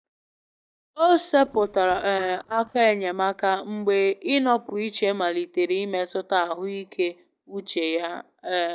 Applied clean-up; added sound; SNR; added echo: neural mask model DeepFilterNet 3.